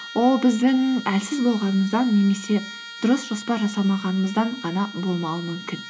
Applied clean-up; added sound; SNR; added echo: none; Trumpet; 16 dB; none.